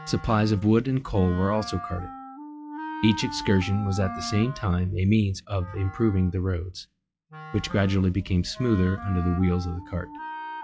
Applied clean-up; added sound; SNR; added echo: classical method log-MMSE.